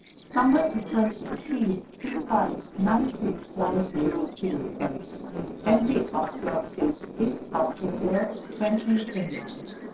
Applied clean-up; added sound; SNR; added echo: neural separator model SepFormer DNS4.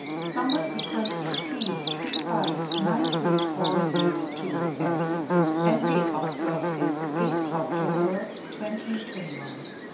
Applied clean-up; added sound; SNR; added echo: none; Buzz / Bird; -4 dB; reverberation time 0.4 s.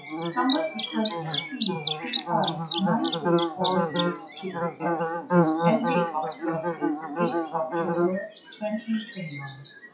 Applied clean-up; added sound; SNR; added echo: classical method WPE with log-MMSE.